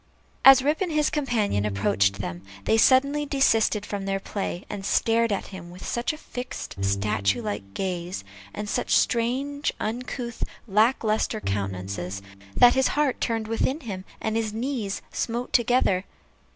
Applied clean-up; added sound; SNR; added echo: none; Bowed string instrument; 11 dB; none.